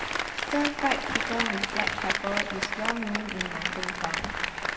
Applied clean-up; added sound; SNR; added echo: none; Applause; -3 dB; reverberation time 2.7 s.